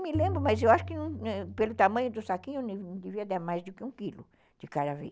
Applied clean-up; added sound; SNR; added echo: none; Tabla; 8 dB; none.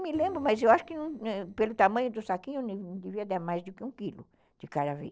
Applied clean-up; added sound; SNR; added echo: neural separator model SepFormer DNS4.